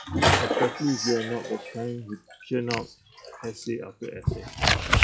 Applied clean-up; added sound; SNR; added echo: classical method log-MMSE.